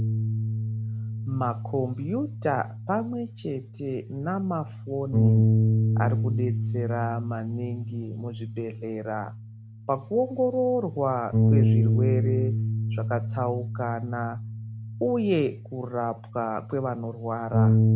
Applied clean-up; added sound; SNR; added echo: none; Bass guitar; -3 dB; none.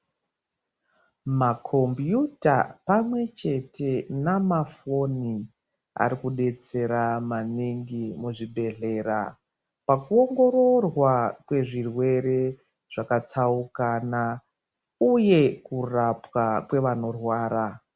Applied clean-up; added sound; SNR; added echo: none; none; none; none.